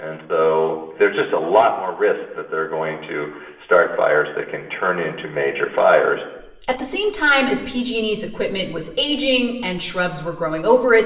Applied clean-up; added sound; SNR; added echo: none; none; none; reverberation time 0.9 s.